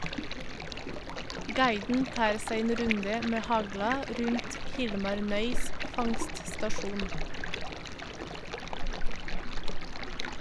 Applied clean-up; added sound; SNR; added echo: none; Stream; -2 dB; none.